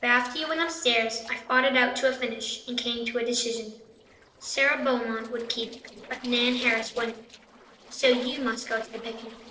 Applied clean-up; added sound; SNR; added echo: neural separator model SepFormer DNS4.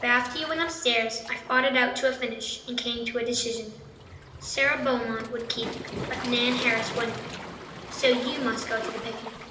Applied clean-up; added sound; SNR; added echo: none; Waves, surf; 11 dB; reverberation time 1.0 s.